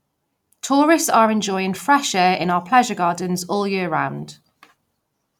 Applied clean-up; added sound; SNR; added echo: none; none; none; none.